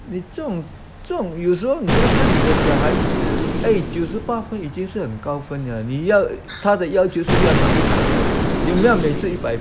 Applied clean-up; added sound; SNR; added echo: none; Explosion; -1 dB; none.